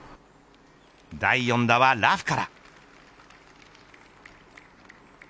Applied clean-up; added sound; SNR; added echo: none; none; none; none.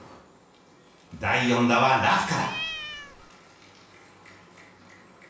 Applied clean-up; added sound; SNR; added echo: none; Cat; 8 dB; reverberation time 0.7 s.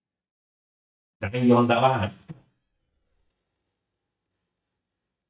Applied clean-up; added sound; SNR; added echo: neural mask model DeepFilterNet 3.